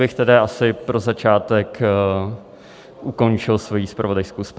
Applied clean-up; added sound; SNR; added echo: none; none; none; none.